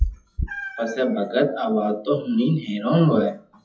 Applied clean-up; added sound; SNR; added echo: classical method WPE with log-MMSE.